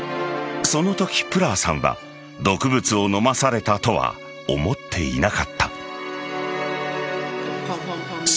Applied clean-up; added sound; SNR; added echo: none; none; none; none.